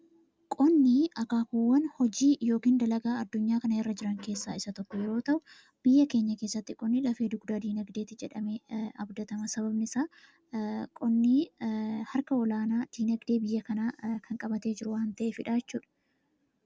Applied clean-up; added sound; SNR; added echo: none; none; none; none.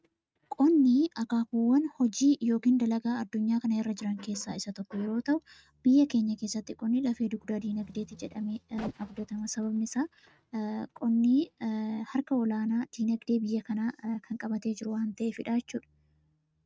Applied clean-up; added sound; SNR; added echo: neural mask model RNNoise.